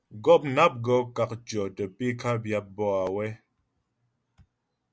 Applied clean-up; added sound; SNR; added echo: none; none; none; none.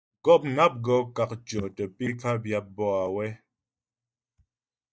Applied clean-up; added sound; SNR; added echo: neural mask model DeepFilterNet 3.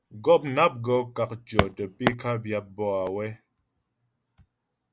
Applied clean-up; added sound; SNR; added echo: none; Walk, footsteps; -2 dB; none.